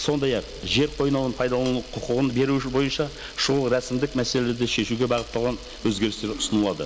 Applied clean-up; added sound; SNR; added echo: none; Camera; 16 dB; none.